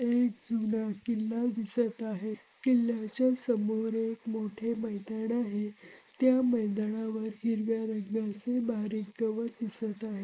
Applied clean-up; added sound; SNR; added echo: neural mask model Resemble Enhance denoiser.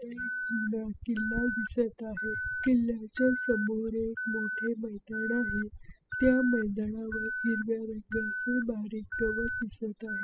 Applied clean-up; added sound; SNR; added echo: classical method spectral subtraction.